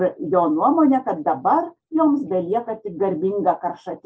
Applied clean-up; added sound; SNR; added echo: none; none; none; none.